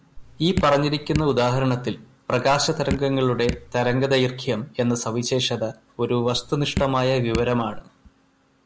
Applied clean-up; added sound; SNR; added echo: none; Drip; 9 dB; none.